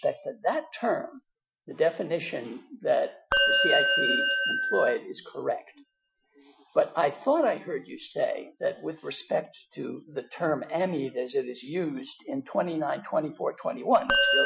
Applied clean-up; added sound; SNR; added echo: classical method Wiener filter.